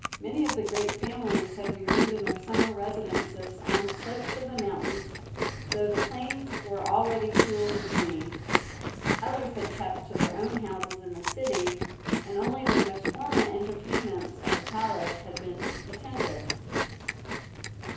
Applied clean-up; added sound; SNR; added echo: none; Chewing, mastication; -1 dB; reverberation time 0.8 s.